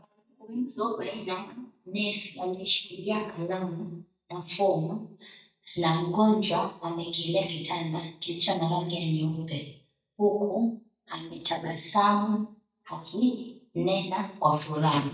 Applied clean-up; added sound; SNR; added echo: neural mask model DeepFilterNet 3.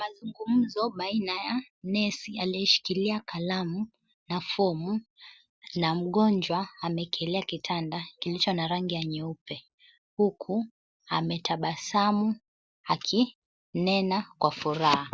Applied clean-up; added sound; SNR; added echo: none; none; none; none.